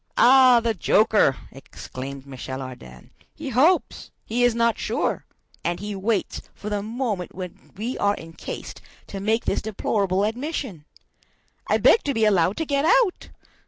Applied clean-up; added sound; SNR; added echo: none; none; none; none.